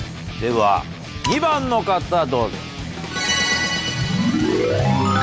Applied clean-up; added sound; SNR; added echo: none; none; none; none.